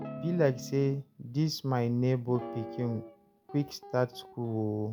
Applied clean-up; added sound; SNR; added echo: none; Guitar; 14 dB; none.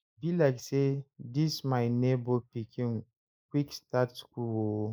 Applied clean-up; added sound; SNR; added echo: neural mask model Resemble Enhance denoiser.